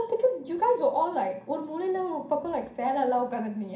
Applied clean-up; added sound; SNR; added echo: none; none; none; reverberation time 0.5 s.